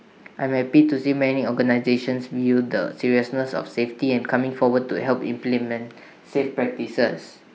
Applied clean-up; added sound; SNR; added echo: none; none; none; none.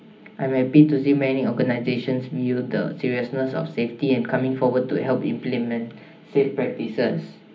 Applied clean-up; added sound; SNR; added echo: none; none; none; reverberation time 0.4 s.